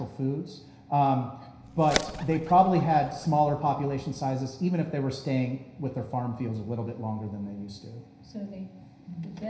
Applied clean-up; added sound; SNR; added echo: none; Bird; 10 dB; reverberation time 0.9 s.